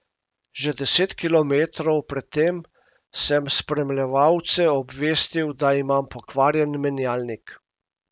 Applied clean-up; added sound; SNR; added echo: none; none; none; none.